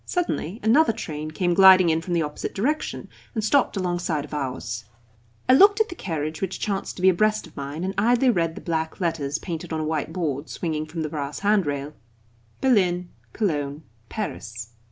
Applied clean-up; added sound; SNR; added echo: none; none; none; none.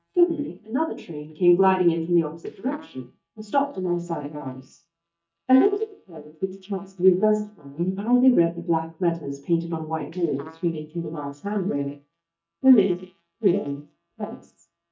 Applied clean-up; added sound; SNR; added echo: neural mask model DeepFilterNet 3.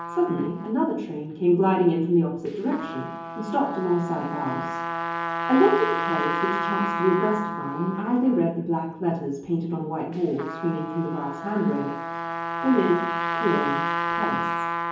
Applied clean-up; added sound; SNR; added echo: none; Trumpet; 5 dB; reverberation time 0.7 s.